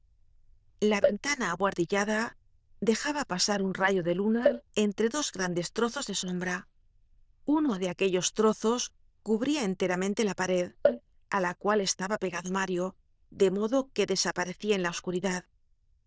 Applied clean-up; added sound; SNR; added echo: neural diffusion model UNIVERSE++.